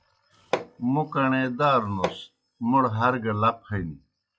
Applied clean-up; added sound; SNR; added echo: classical method log-MMSE.